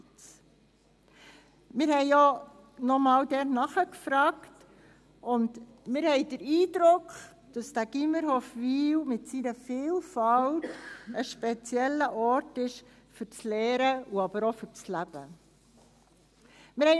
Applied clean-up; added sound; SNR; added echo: none; none; none; none.